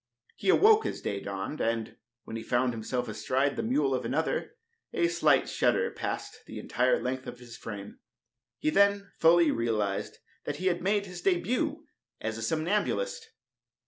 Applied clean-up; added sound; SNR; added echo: none; none; none; none.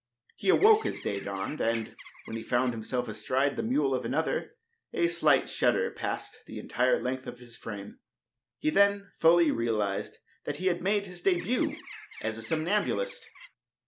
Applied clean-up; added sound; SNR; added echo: none; Bird; 16 dB; none.